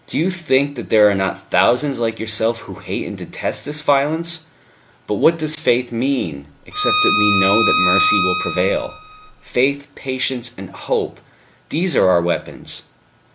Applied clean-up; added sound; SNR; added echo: none; Bowed string instrument; 0 dB; none.